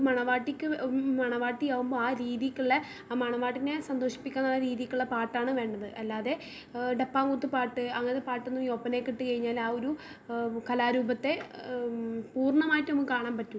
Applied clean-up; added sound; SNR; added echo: none; none; none; none.